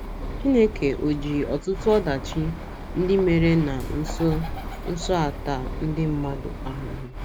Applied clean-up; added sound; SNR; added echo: none; Bird; 7 dB; none.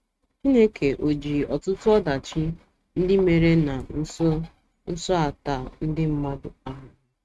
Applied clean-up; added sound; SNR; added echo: neural mask model RNNoise.